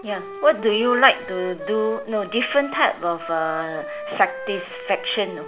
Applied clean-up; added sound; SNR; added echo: none; Wind instrument, woodwind instrument; 12 dB; reverberation time 0.4 s.